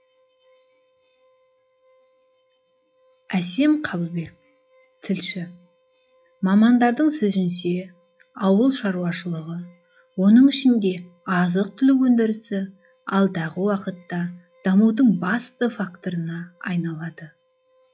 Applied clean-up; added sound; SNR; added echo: classical method log-MMSE.